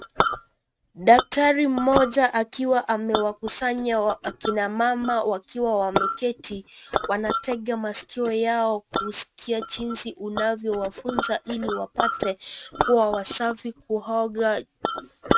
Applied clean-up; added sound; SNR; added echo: neural mask model RNNoise.